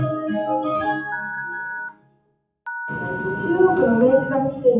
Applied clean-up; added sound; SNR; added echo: classical method WPE with log-MMSE.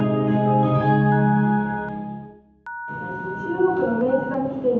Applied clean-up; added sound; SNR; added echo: none; Telephone; 14 dB; reverberation time 0.8 s.